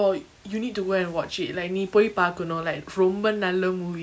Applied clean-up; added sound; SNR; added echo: none; none; none; none.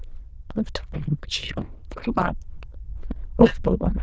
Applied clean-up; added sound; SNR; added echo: neural diffusion model UNIVERSE++.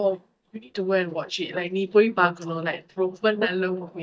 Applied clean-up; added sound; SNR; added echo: neural mask model DeepFilterNet 3.